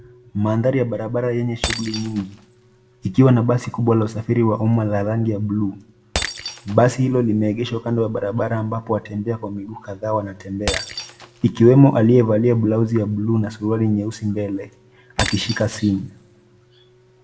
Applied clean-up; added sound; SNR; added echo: none; Shatter; 15 dB; reverberation time 0.5 s.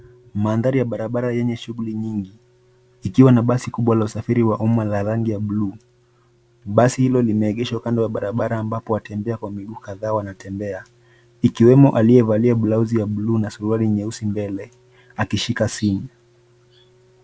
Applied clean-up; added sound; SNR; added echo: none; none; none; none.